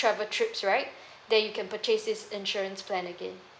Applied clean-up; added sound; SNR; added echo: none; none; none; none.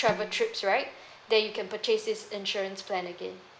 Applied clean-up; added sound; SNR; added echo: none; Dishes, pots, and pans; 14 dB; none.